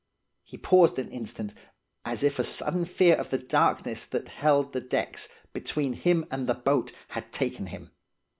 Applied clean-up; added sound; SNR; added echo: none; none; none; none.